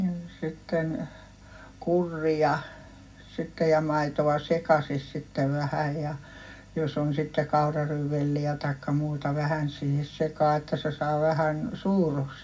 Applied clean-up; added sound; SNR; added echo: none; none; none; reverberation time 0.4 s.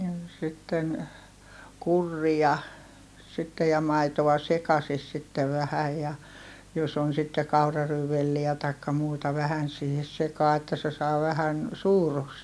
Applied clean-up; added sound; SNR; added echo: none; none; none; none.